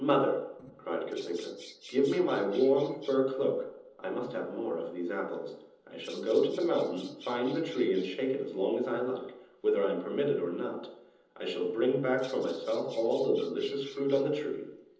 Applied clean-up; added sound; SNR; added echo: neural separator model SepFormer DNS4.